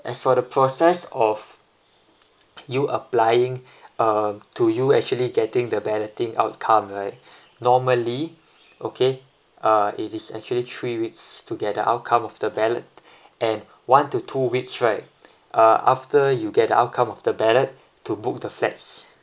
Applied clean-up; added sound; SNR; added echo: none; none; none; none.